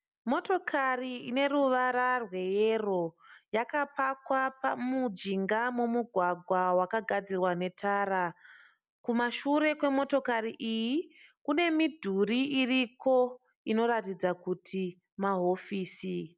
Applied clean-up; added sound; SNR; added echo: none; none; none; none.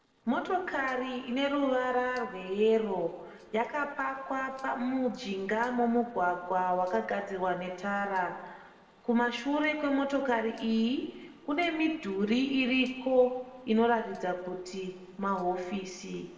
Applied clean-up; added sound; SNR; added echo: neural separator model SepFormer DNS4.